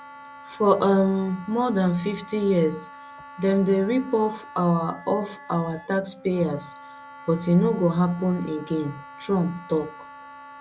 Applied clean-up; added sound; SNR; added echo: none; Wind instrument, woodwind instrument; 19 dB; none.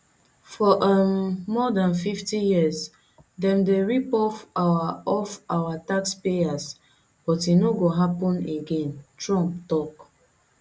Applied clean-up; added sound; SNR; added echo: none; none; none; none.